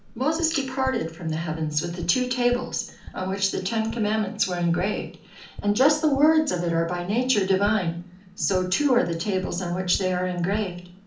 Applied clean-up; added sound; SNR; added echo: none; Tap; 18 dB; reverberation time 0.4 s.